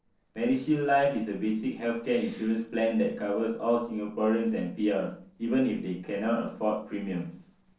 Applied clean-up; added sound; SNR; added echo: neural separator model SepFormer DNS4.